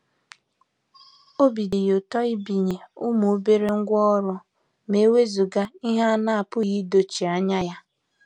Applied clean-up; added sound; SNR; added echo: none; none; none; none.